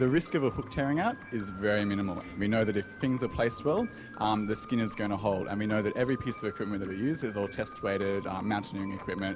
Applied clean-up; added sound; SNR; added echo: none; none; none; none.